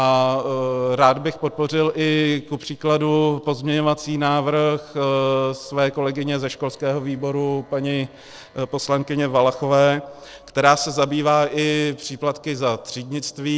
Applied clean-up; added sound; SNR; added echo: neural separator model SepFormer DNS4.